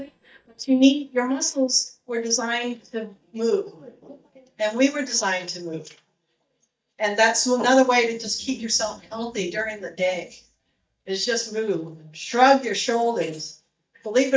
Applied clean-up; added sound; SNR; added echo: neural mask model DeepFilterNet 3.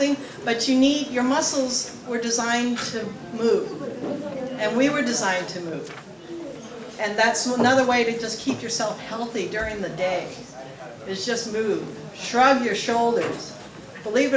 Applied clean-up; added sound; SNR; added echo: none; none; none; none.